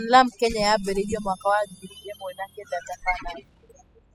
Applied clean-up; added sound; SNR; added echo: classical method spectral subtraction.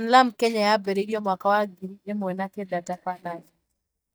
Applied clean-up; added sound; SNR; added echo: neural mask model DeepFilterNet 3.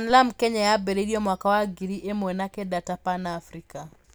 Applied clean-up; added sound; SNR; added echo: none; none; none; none.